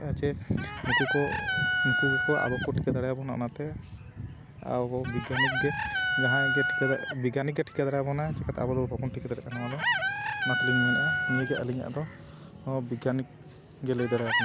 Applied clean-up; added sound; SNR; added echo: none; Chicken, rooster; 1 dB; none.